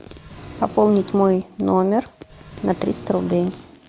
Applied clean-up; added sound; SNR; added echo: none; Engine; 16 dB; none.